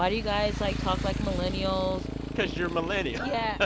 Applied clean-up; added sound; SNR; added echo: none; Motorcycle; 4 dB; none.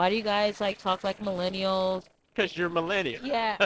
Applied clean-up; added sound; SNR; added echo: neural separator model SepFormer DNS4.